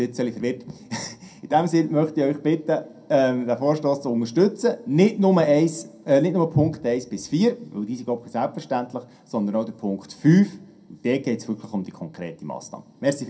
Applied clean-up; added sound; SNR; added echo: none; none; none; reverberation time 0.2 s.